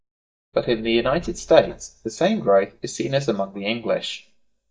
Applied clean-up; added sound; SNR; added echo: neural mask model DeepFilterNet 3.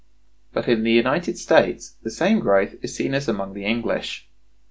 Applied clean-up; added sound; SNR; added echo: none; none; none; none.